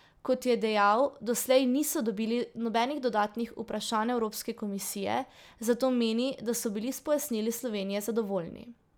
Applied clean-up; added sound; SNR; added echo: none; none; none; none.